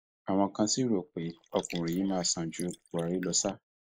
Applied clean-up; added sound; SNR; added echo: neural mask model Resemble Enhance denoiser.